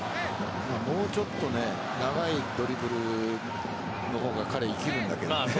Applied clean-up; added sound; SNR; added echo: none; none; none; none.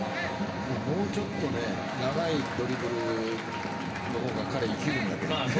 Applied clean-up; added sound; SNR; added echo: none; Applause; 12 dB; reverberation time 2.5 s.